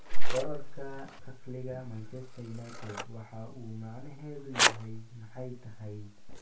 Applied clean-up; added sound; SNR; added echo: none; Scissors; 11 dB; reverberation time 0.2 s.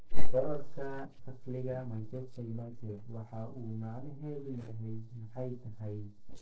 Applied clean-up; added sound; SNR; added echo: neural separator model SepFormer DNS4.